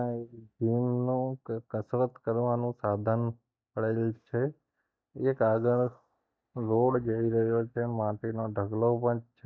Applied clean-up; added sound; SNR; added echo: neural mask model DeepFilterNet 3.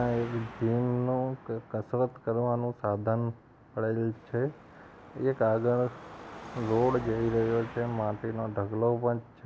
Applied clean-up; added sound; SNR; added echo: none; Car passing by / Traffic noise, roadway noise / Engine; 16 dB; none.